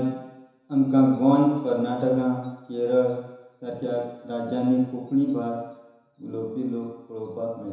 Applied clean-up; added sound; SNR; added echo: none; none; none; reverberation time 1.0 s.